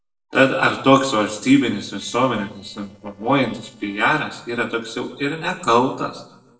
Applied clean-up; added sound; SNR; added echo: neural separator model SepFormer DNS4.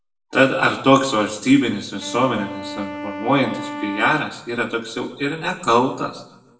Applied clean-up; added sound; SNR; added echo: none; Wind instrument, woodwind instrument; 12 dB; reverberation time 0.7 s.